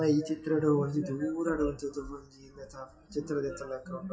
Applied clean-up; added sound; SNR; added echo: classical method WPE with log-MMSE.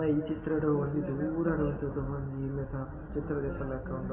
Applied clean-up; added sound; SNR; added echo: none; Thunder; 11 dB; reverberation time 1.7 s.